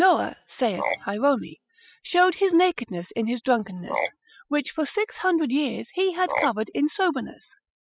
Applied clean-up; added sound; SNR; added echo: classical method spectral subtraction.